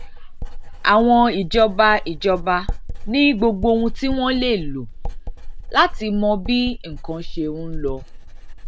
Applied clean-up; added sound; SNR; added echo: none; Writing; 7 dB; none.